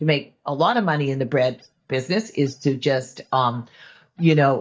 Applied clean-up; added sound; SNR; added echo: neural mask model DeepFilterNet 3.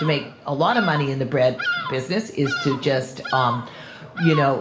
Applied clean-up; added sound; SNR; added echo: none; Bird vocalization, bird call, bird song; 9 dB; reverberation time 1.9 s.